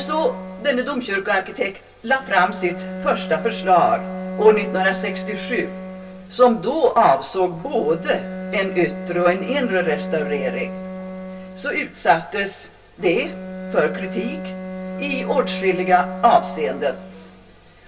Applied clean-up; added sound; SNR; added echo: none; Bowed string instrument; 10 dB; reverberation time 0.2 s.